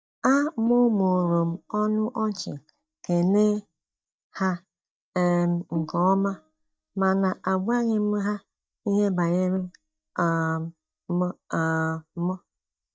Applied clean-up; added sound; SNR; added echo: neural mask model DeepFilterNet 3.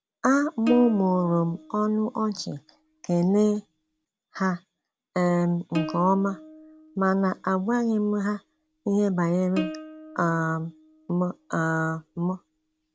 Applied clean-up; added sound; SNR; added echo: none; Plucked string instrument; 14 dB; none.